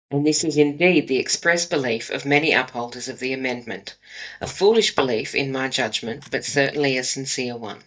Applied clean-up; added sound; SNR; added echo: neural mask model DeepFilterNet 3.